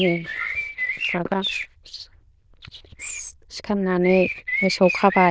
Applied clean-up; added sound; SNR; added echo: neural diffusion model UNIVERSE++.